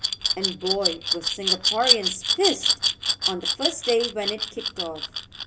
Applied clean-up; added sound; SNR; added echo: none; Glass; -3 dB; none.